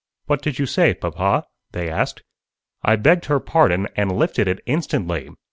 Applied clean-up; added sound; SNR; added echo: none; none; none; none.